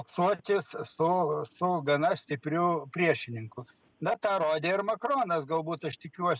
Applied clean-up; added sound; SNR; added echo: none; none; none; none.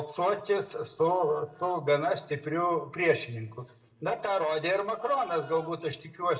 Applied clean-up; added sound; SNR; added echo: neural separator model SepFormer DNS4.